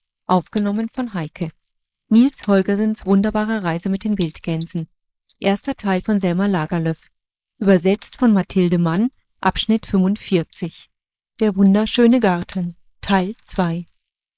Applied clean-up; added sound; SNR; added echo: neural mask model Resemble Enhance denoiser.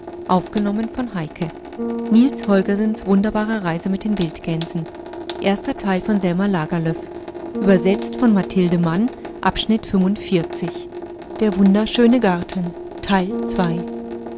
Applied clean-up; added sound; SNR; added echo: none; Sink (filling or washing) / Water tap, faucet + Bass guitar; 10 dB; none.